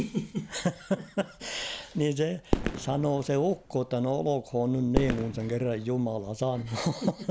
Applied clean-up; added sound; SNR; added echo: none; Fireworks; 5 dB; none.